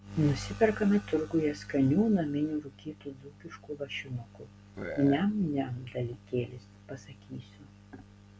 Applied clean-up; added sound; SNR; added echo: none; Burping, eructation; 7 dB; none.